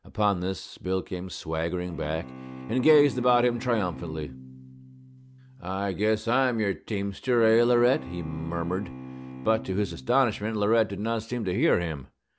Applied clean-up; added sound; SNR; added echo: none; Bowed string instrument; 13 dB; none.